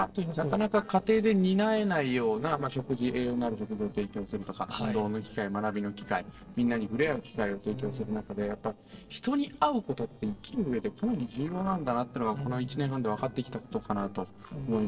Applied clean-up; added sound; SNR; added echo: neural separator model SepFormer DNS4.